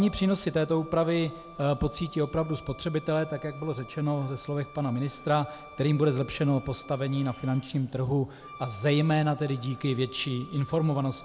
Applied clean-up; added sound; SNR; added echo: none; Wind instrument, woodwind instrument; 20 dB; none.